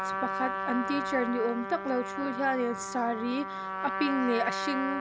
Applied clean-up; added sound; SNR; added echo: none; Trumpet; 3 dB; none.